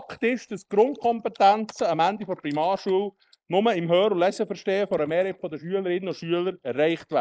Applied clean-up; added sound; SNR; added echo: neural mask model Resemble Enhance denoiser.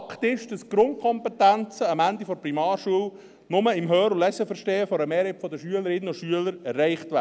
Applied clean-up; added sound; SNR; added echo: none; none; none; none.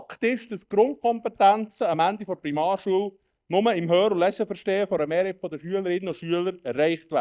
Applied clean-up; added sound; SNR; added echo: neural mask model DeepFilterNet 3.